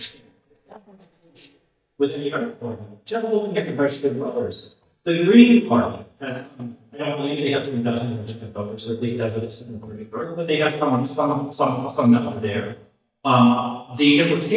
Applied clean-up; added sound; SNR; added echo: neural mask model DeepFilterNet 3.